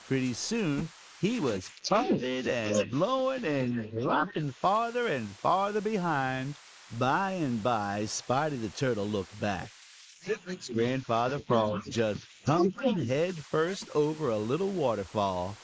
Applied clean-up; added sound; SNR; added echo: neural mask model Resemble Enhance denoiser.